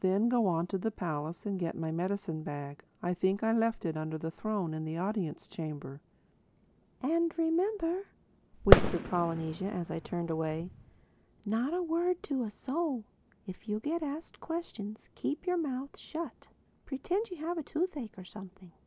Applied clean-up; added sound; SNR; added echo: none; Fireworks; -4 dB; none.